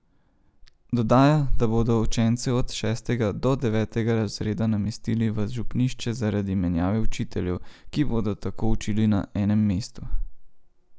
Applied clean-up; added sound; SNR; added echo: none; none; none; none.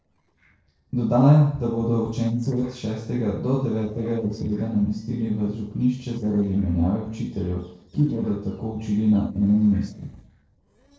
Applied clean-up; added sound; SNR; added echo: neural separator model SepFormer DNS4.